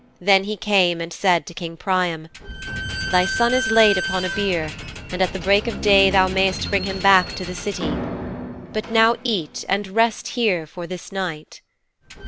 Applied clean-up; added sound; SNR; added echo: none; Squeak / Slam; 9 dB; none.